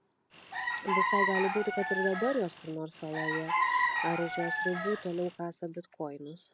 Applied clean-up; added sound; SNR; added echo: none; Chicken, rooster; -2 dB; none.